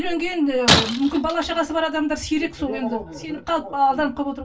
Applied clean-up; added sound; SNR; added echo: none; Shatter; 2 dB; reverberation time 0.2 s.